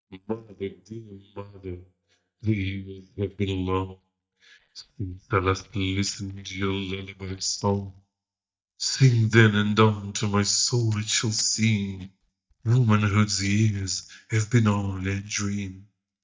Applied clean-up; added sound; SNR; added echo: neural mask model DeepFilterNet 3.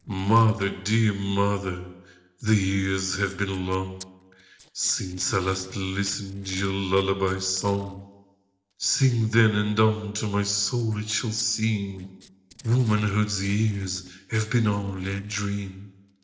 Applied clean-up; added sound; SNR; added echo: neural separator model SepFormer DNS4.